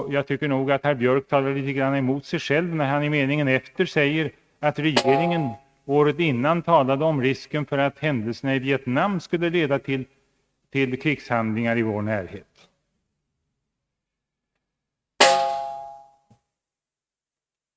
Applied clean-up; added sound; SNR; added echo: neural mask model RNNoise.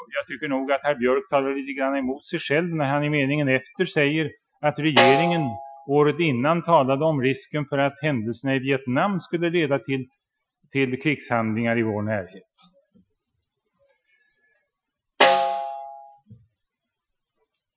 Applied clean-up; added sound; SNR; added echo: classical method Wiener filter.